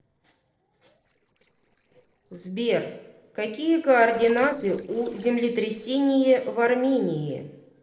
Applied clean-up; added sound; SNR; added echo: neural separator model SepFormer DNS4.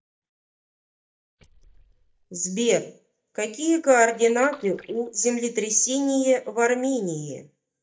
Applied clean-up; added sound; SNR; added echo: neural mask model DeepFilterNet 3.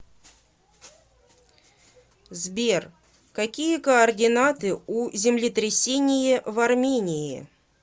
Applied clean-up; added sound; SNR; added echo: none; none; none; none.